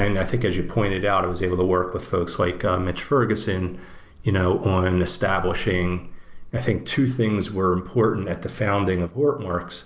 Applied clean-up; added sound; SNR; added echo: none; none; none; none.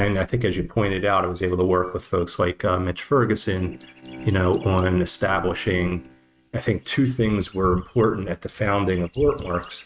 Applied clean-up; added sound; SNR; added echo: neural mask model RNNoise.